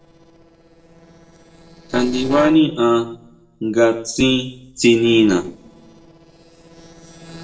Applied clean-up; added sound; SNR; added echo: neural separator model SepFormer DNS4.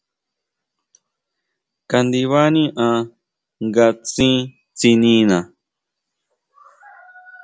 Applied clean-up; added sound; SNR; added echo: none; none; none; none.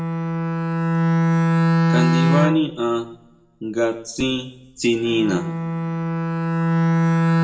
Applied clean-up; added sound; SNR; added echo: none; Bowed string instrument; -5 dB; reverberation time 0.6 s.